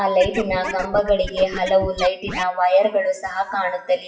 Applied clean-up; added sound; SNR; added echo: classical method WPE with log-MMSE.